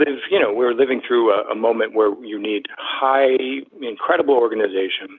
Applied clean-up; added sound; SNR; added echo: none; none; none; none.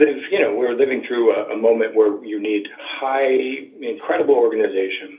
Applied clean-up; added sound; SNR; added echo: none; none; none; reverberation time 0.3 s.